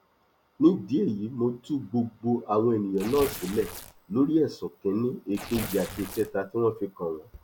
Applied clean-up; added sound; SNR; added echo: none; Tearing; 12 dB; none.